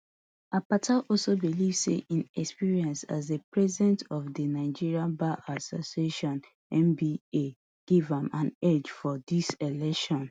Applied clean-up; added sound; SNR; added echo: none; none; none; none.